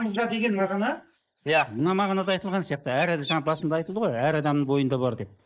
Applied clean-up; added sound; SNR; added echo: neural mask model Resemble Enhance denoiser.